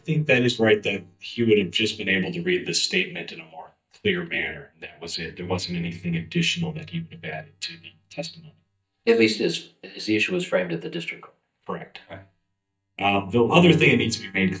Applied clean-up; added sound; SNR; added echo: neural mask model DeepFilterNet 3.